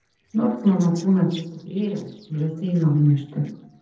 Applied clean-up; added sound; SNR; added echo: neural separator model SepFormer DNS4.